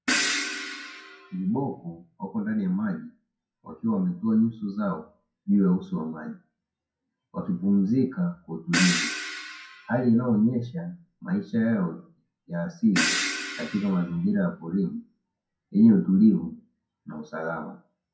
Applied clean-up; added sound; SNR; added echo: classical method WPE with log-MMSE.